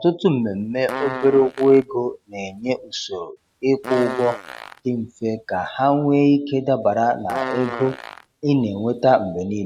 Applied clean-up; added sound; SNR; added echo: neural mask model RNNoise.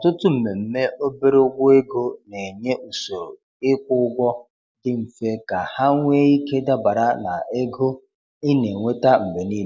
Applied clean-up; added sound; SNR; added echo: none; none; none; none.